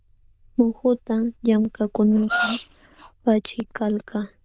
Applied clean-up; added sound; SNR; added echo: neural diffusion model UNIVERSE++.